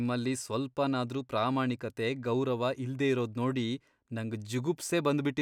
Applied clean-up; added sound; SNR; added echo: none; none; none; none.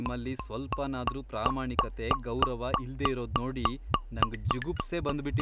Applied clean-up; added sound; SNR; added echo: none; Gurgling / Liquid; -2 dB; none.